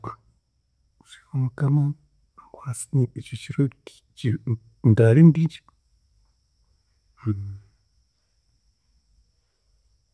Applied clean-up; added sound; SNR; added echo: none; none; none; none.